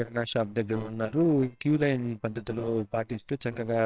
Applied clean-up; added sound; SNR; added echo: neural separator model SepFormer WHAMR!.